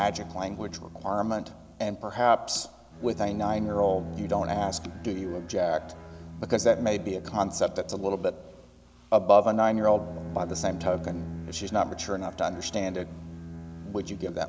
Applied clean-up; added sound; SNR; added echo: none; Bowed string instrument; 13 dB; none.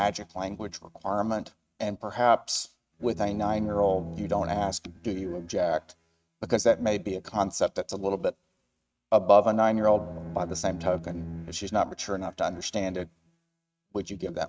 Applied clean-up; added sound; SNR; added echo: neural mask model RNNoise.